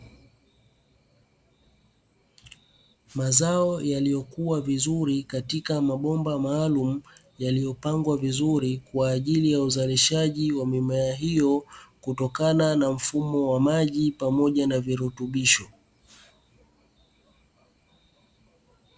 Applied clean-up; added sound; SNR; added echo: none; none; none; none.